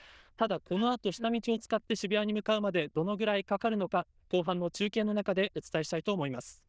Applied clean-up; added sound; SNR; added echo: neural diffusion model UNIVERSE++.